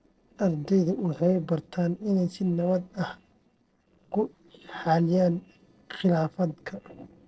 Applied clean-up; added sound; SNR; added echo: neural separator model SepFormer DNS4.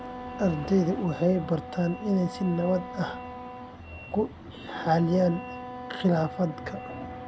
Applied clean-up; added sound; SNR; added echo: none; Wind instrument, woodwind instrument; 13 dB; none.